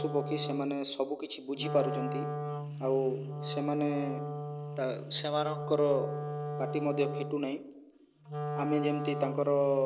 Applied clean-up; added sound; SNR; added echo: none; Wind instrument, woodwind instrument; 5 dB; none.